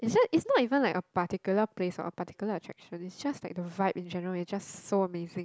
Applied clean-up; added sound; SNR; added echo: none; none; none; none.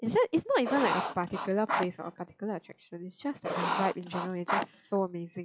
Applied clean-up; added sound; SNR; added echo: classical method log-MMSE.